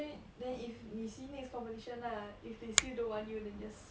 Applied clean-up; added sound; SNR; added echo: none; Finger snapping; -4 dB; none.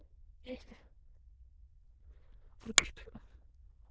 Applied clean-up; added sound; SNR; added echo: neural diffusion model UNIVERSE++.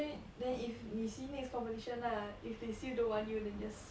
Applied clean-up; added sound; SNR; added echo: none; none; none; none.